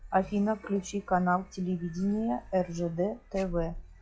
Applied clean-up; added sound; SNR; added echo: classical method log-MMSE.